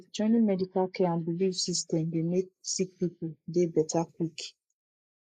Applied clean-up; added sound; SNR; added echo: neural mask model Resemble Enhance denoiser.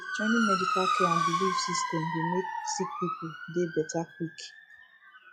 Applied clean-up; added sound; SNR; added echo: classical method log-MMSE.